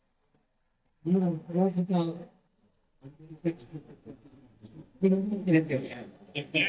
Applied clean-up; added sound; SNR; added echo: neural mask model DeepFilterNet 3.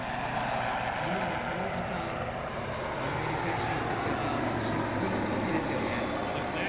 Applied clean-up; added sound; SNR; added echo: none; Aircraft; -2 dB; reverberation time 1.4 s.